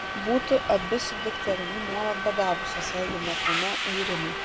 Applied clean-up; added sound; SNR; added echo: none; Subway, metro, underground; 2 dB; none.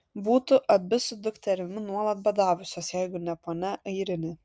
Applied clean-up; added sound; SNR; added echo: none; none; none; none.